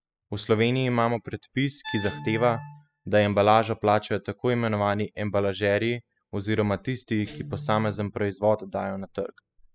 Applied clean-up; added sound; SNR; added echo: classical method spectral subtraction.